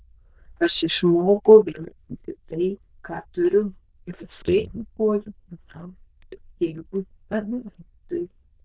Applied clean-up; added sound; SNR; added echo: neural diffusion model UNIVERSE++.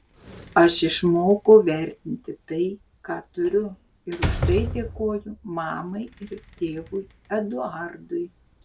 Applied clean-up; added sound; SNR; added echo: none; Slam; 11 dB; none.